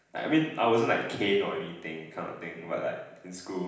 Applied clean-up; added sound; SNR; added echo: none; none; none; reverberation time 0.9 s.